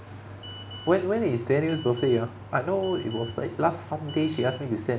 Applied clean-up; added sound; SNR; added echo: none; Telephone; 17 dB; none.